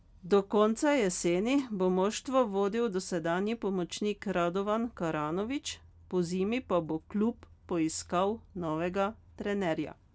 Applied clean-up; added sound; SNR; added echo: none; none; none; none.